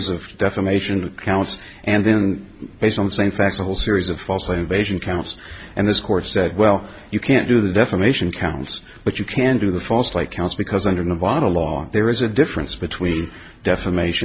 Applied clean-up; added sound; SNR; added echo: none; none; none; none.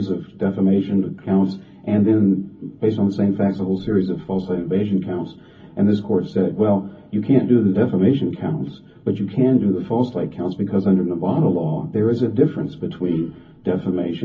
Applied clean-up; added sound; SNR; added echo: none; none; none; reverberation time 0.3 s.